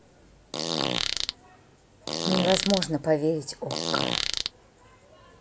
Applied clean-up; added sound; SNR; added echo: none; Fart; -1 dB; none.